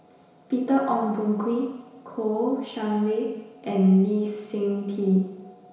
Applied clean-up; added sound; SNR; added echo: none; none; none; reverberation time 1.0 s.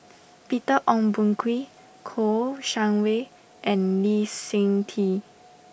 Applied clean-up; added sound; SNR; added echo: none; none; none; none.